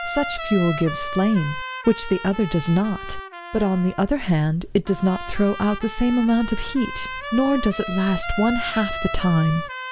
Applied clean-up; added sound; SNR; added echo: none; Trumpet; 10 dB; none.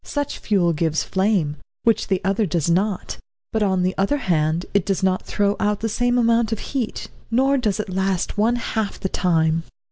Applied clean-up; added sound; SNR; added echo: none; none; none; none.